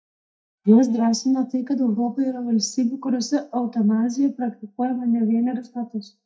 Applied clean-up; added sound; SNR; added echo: neural mask model DeepFilterNet 3.